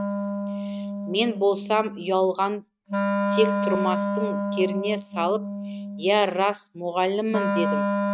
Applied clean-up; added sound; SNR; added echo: neural mask model RNNoise.